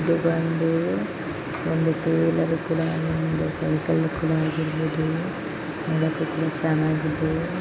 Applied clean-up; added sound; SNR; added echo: none; none; none; none.